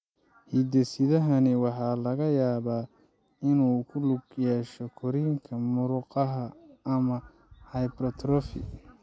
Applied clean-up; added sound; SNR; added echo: none; none; none; none.